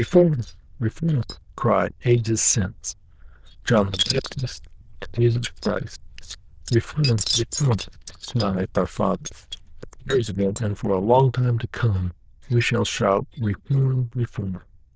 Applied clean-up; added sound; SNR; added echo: neural diffusion model UNIVERSE++.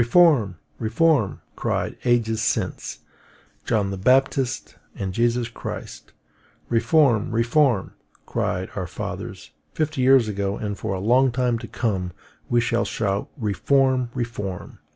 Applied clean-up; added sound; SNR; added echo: none; none; none; none.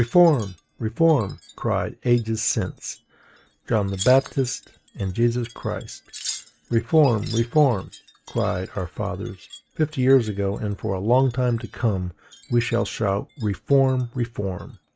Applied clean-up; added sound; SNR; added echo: neural mask model RNNoise.